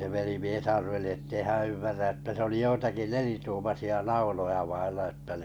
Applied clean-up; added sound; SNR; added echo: none; Gong; 13 dB; none.